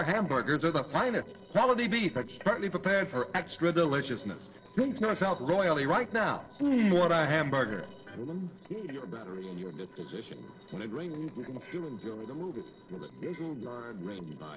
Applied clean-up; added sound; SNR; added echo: neural separator model SepFormer DNS4.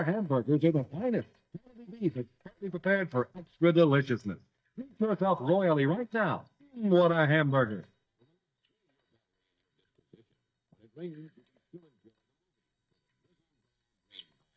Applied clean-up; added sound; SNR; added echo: neural mask model DeepFilterNet 3.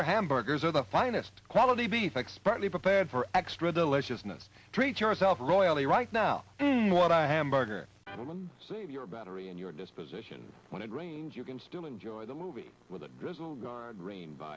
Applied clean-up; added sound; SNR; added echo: none; none; none; none.